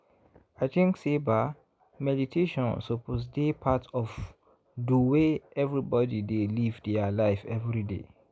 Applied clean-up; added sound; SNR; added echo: none; none; none; none.